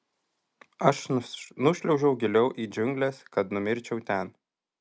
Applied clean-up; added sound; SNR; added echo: none; none; none; none.